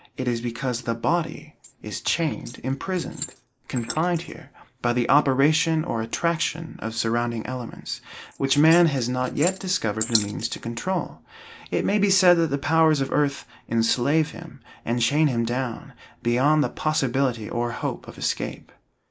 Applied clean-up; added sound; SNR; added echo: neural mask model Resemble Enhance denoiser.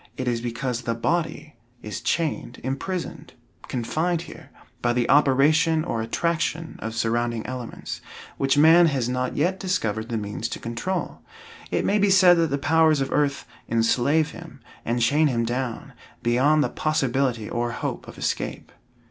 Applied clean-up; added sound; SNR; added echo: none; none; none; none.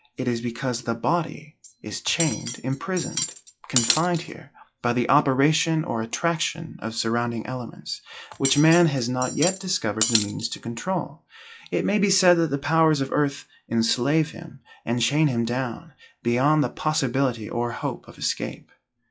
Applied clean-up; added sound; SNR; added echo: classical method log-MMSE.